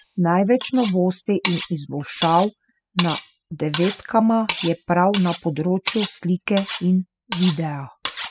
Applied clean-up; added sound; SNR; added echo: classical method spectral subtraction.